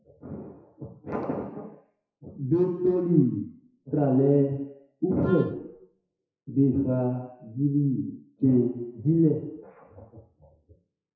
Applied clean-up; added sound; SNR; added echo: classical method WPE with log-MMSE.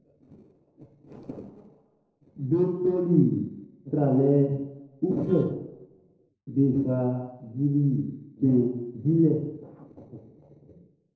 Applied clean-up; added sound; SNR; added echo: neural separator model SepFormer DNS4.